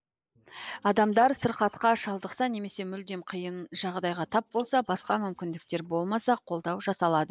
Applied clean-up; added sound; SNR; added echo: neural mask model Resemble Enhance denoiser.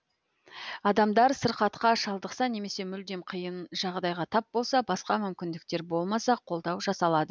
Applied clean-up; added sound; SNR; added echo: none; none; none; none.